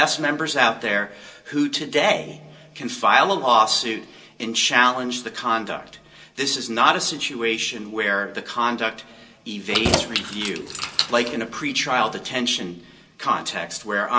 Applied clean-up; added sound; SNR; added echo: none; Keys jangling; 3 dB; reverberation time 0.2 s.